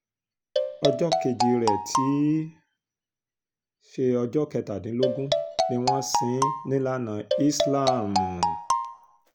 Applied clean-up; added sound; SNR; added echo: none; Marimba, xylophone; -1 dB; none.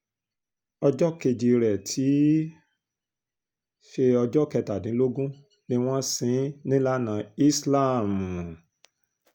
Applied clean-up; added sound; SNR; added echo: none; none; none; none.